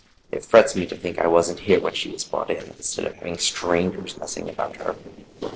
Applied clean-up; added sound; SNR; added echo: neural separator model SepFormer DNS4.